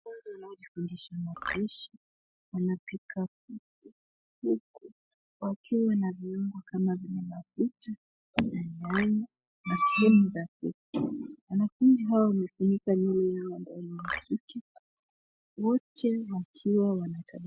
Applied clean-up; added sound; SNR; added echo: classical method spectral subtraction.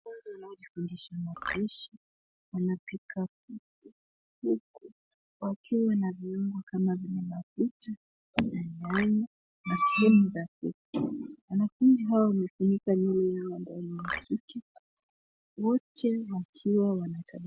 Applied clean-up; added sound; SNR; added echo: none; Marimba, xylophone; 6 dB; none.